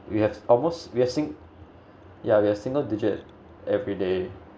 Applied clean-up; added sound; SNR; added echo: none; none; none; none.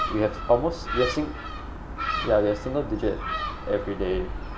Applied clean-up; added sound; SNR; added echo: none; Gull, seagull; 5 dB; none.